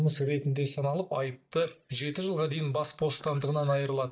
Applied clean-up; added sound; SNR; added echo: neural mask model DeepFilterNet 3.